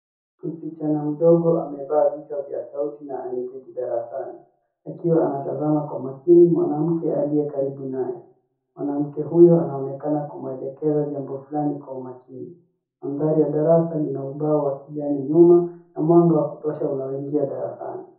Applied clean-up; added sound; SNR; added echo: none; none; none; reverberation time 0.5 s.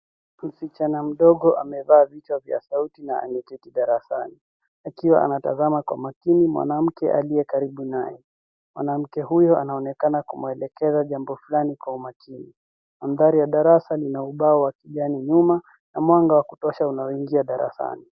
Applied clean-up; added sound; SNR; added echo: none; none; none; none.